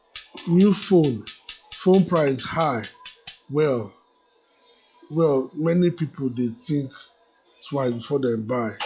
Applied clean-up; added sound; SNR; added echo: classical method log-MMSE.